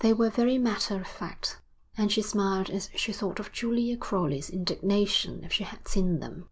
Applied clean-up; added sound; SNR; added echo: none; none; none; none.